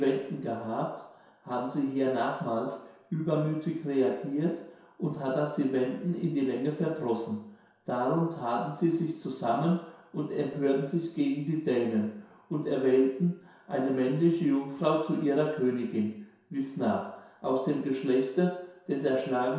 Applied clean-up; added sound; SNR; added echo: none; none; none; reverberation time 0.7 s.